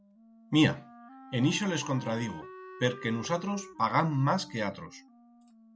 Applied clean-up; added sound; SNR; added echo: none; Wind instrument, woodwind instrument; 18 dB; none.